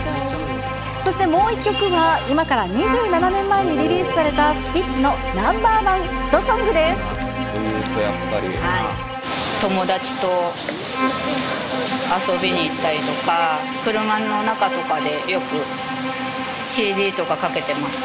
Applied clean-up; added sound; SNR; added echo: none; Bowed string instrument; 6 dB; none.